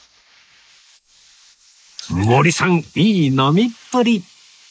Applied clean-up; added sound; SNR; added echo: neural mask model Resemble Enhance denoiser.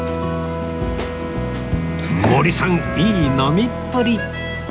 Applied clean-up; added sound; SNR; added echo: none; Wind instrument, woodwind instrument; 18 dB; none.